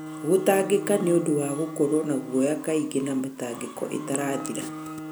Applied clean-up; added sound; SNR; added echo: none; Bowed string instrument; 12 dB; none.